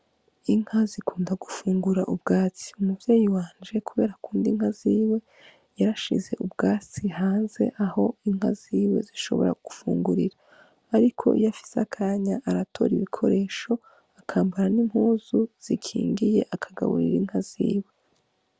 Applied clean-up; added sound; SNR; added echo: none; none; none; none.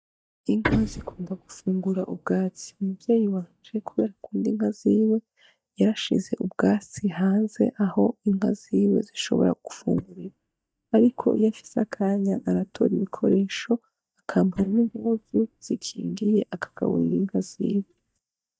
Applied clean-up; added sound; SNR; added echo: neural mask model DeepFilterNet 3.